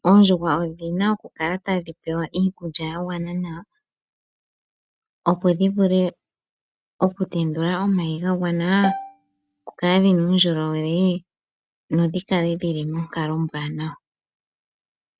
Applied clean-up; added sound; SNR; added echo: neural mask model RNNoise.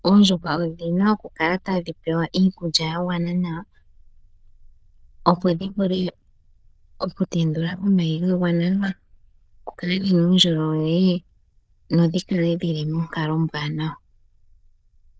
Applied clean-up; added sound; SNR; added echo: neural diffusion model UNIVERSE++.